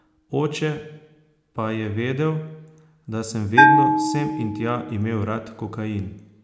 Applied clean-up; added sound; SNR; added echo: none; Bell; -2 dB; none.